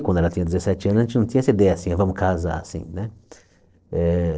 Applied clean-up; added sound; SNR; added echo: neural separator model SepFormer DNS4.